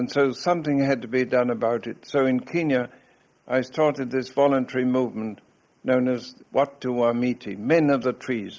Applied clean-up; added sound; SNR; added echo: none; none; none; none.